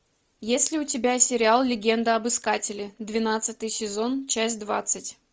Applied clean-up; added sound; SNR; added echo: none; none; none; none.